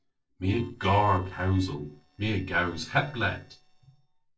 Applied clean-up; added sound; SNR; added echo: neural separator model SepFormer DNS4.